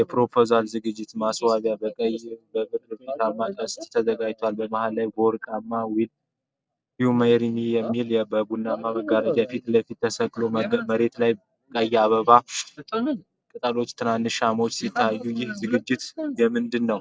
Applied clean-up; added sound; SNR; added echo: none; none; none; none.